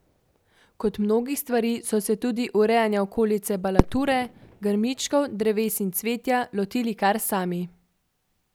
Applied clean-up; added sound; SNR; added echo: none; Fireworks; 10 dB; none.